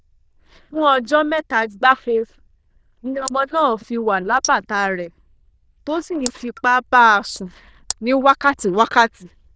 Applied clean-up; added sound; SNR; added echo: neural diffusion model UNIVERSE++.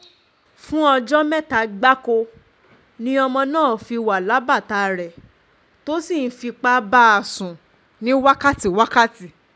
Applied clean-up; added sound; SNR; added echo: none; none; none; none.